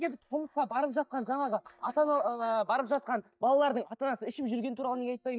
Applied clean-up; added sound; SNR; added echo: neural mask model DeepFilterNet 3.